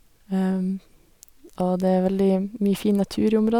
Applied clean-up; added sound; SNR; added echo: none; none; none; none.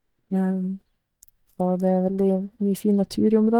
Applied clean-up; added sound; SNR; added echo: neural mask model DeepFilterNet 3.